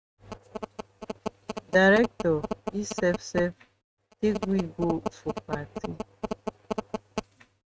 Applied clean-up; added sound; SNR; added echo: neural mask model RNNoise.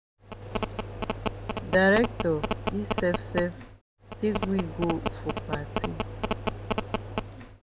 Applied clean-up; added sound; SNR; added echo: none; Telephone; 2 dB; none.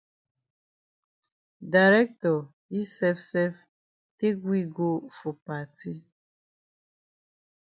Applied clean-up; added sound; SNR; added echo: none; none; none; none.